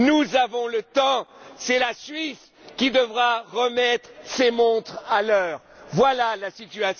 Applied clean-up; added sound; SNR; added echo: none; none; none; none.